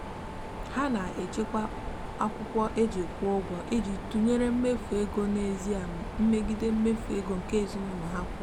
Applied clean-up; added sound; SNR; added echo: none; Mechanisms; 7 dB; none.